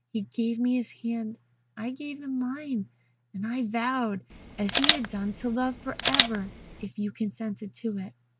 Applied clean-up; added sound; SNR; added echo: none; Camera; -2 dB; none.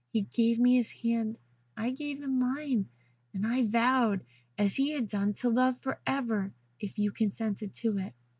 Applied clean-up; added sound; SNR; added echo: none; none; none; none.